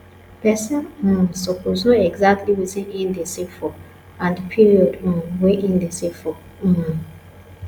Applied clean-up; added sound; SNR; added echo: none; none; none; none.